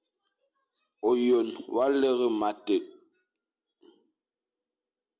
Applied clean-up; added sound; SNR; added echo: none; none; none; none.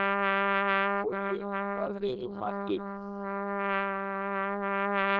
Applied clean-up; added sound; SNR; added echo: neural diffusion model UNIVERSE++.